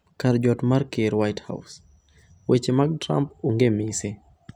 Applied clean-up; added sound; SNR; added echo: none; none; none; none.